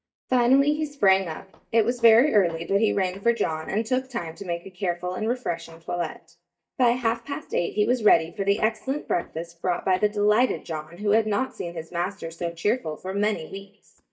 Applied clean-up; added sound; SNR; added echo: neural mask model DeepFilterNet 3.